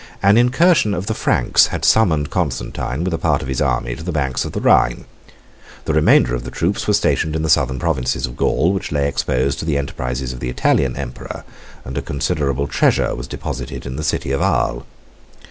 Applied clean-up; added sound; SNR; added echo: none; none; none; none.